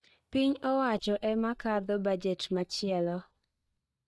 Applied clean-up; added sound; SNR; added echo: neural mask model DeepFilterNet 3.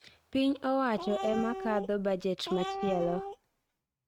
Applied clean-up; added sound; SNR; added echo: neural mask model RNNoise.